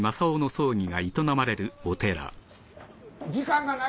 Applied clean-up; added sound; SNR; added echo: none; none; none; none.